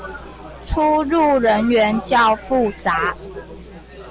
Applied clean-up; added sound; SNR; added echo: none; none; none; none.